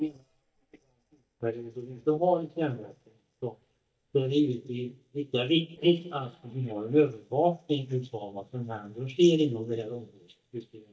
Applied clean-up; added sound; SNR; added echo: neural mask model DeepFilterNet 3.